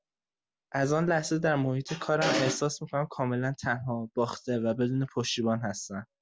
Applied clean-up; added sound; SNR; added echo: none; none; none; none.